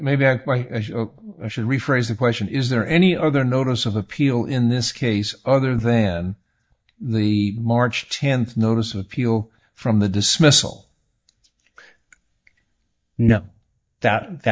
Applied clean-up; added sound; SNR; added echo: neural mask model DeepFilterNet 3.